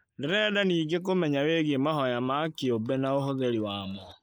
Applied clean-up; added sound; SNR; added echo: neural mask model Resemble Enhance denoiser.